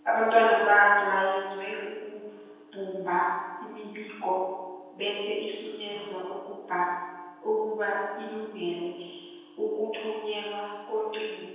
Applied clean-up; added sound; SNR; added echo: none; none; none; reverberation time 1.2 s.